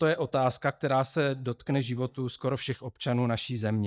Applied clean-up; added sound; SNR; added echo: neural mask model DeepFilterNet 3.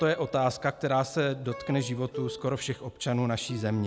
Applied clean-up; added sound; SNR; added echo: none; Plucked string instrument; 16 dB; none.